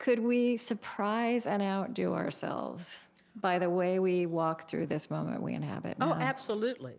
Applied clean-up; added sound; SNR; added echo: none; none; none; none.